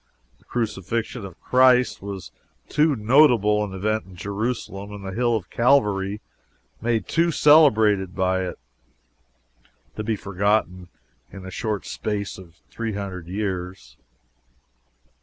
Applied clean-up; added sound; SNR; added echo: none; none; none; none.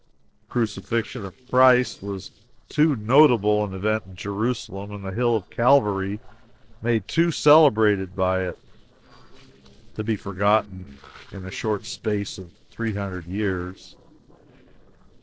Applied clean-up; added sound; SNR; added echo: neural separator model SepFormer DNS4.